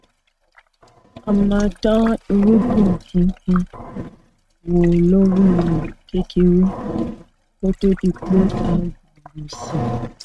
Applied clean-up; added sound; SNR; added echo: neural mask model RNNoise.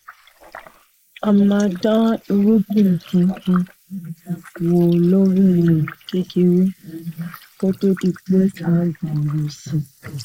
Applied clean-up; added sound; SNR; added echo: neural mask model Resemble Enhance denoiser.